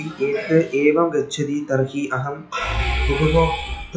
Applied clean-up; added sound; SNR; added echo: classical method WPE with log-MMSE.